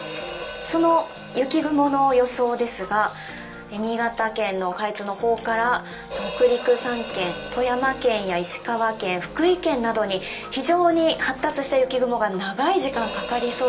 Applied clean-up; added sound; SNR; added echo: none; Hi-hat; 15 dB; reverberation time 0.2 s.